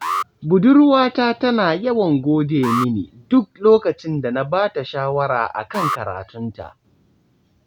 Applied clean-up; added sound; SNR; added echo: none; Alarm; 11 dB; none.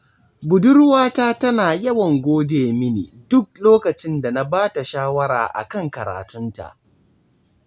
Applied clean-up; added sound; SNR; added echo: none; none; none; none.